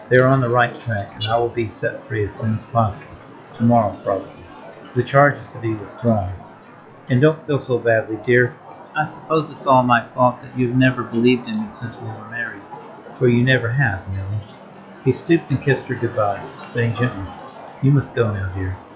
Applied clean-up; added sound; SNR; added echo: classical method log-MMSE.